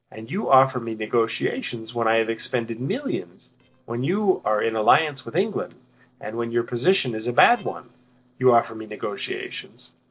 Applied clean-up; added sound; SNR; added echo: neural separator model SepFormer DNS4.